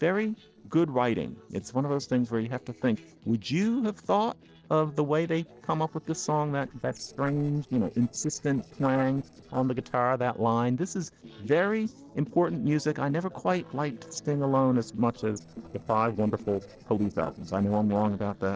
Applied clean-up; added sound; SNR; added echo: neural separator model SepFormer DNS4.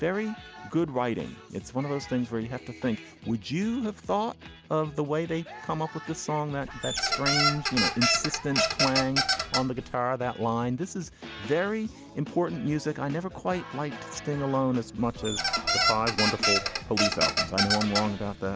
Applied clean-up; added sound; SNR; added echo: none; Squeak; -2 dB; none.